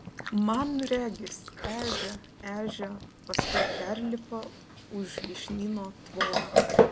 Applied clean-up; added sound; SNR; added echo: none; Chewing, mastication; -3 dB; none.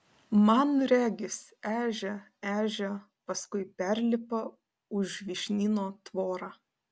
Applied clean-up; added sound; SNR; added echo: none; none; none; none.